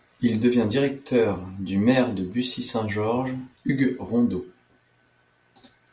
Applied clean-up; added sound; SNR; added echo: none; none; none; none.